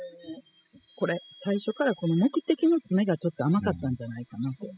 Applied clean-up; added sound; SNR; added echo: classical method spectral subtraction.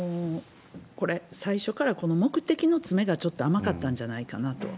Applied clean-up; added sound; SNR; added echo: none; none; none; none.